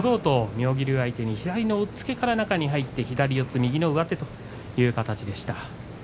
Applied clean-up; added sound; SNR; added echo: none; none; none; none.